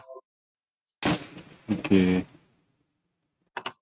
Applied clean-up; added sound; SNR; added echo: neural mask model RNNoise.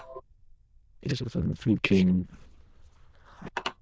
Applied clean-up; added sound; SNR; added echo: neural diffusion model UNIVERSE++.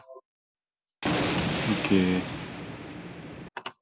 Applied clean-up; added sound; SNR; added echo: none; Thunder; -1 dB; none.